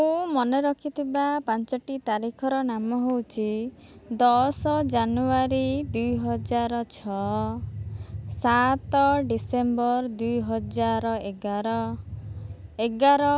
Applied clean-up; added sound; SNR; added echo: none; none; none; none.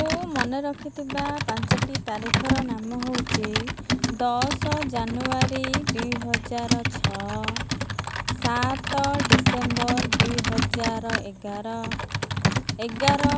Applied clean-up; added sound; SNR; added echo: none; Computer keyboard; -3 dB; none.